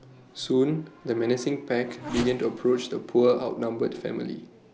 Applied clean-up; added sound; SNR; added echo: none; Race car, auto racing / Accelerating, revving, vroom; 17 dB; none.